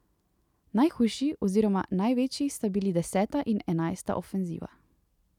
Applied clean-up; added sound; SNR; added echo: none; none; none; none.